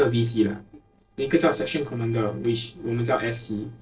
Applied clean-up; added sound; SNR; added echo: neural separator model SepFormer DNS4.